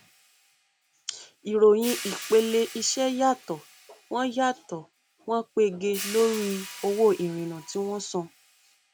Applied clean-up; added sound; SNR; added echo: none; Hi-hat; 15 dB; none.